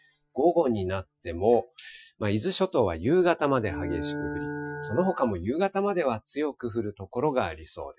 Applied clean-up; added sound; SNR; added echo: classical method Wiener filter.